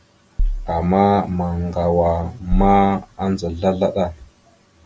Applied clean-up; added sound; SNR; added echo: none; Bass drum; 4 dB; none.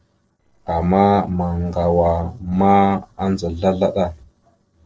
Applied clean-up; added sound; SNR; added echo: neural separator model SepFormer DNS4.